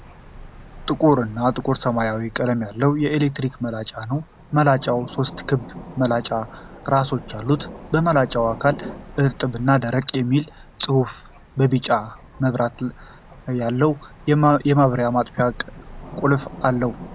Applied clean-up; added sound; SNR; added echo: none; Thunder + Bird vocalization, bird call, bird song; 18 dB; none.